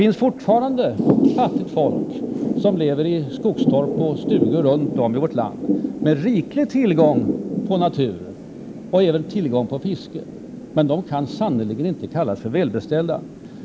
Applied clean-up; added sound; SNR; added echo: none; Thunder / Rain; 4 dB; none.